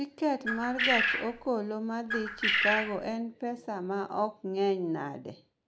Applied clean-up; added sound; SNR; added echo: none; Bird; -2 dB; none.